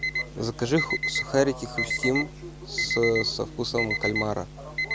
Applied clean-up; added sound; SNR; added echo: none; Alarm; 3 dB; none.